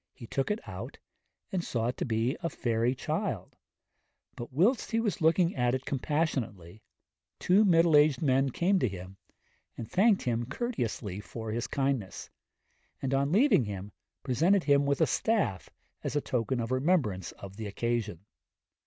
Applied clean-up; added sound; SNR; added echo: none; none; none; none.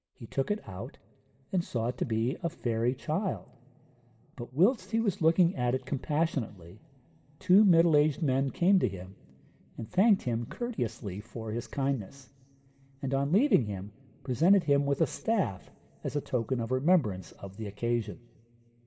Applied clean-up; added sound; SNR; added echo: none; none; none; reverberation time 2.0 s.